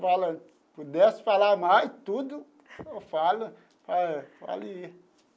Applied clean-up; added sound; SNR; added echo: none; none; none; none.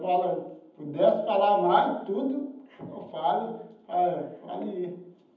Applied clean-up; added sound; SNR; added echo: none; none; none; reverberation time 0.8 s.